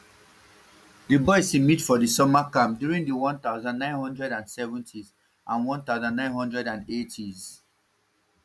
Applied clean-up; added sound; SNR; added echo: none; none; none; none.